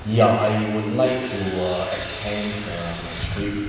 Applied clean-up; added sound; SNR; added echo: none; Sawing; 11 dB; reverberation time 1.3 s.